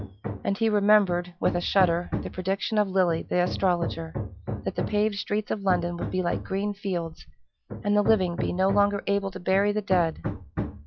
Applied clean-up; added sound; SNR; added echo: classical method log-MMSE.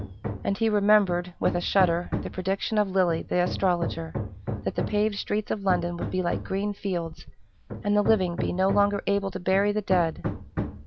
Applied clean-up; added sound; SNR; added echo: none; Hammer; 8 dB; none.